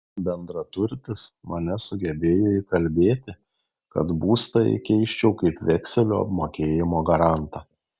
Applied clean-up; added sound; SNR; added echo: none; none; none; none.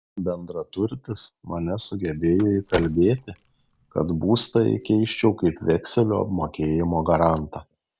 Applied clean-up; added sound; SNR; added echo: none; Car; 17 dB; none.